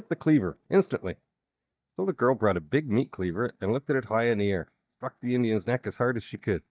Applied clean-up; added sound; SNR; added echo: neural mask model DeepFilterNet 3.